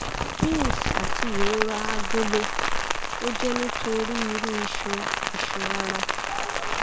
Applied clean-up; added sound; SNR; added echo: none; Rain; -4 dB; none.